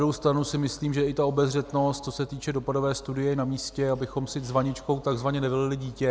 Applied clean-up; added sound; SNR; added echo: none; none; none; none.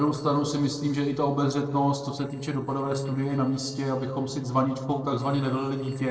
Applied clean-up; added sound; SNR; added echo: neural separator model SepFormer DNS4.